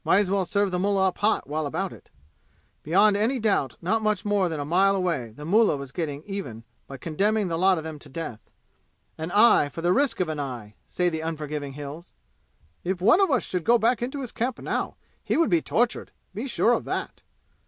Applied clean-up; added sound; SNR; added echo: none; none; none; none.